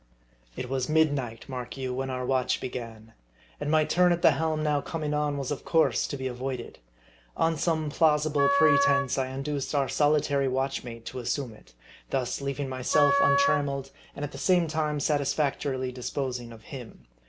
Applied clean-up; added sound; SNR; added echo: none; Wind instrument, woodwind instrument; 0 dB; none.